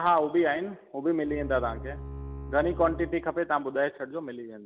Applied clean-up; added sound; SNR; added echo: none; Bowed string instrument; 11 dB; none.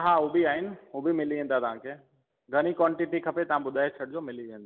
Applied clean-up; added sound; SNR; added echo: none; none; none; none.